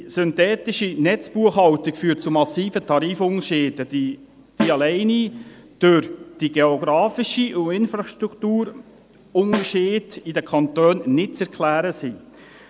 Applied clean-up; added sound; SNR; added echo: none; Snare drum; 9 dB; none.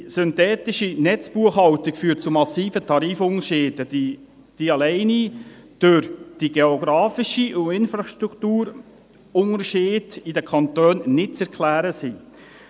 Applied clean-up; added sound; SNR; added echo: none; none; none; none.